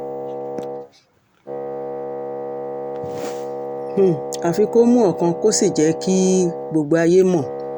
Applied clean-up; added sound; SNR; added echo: none; Wind instrument, woodwind instrument; 8 dB; none.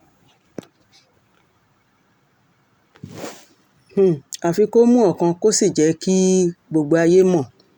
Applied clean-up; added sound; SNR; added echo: none; none; none; none.